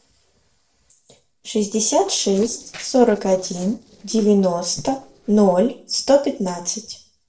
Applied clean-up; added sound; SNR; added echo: neural separator model SepFormer DNS4.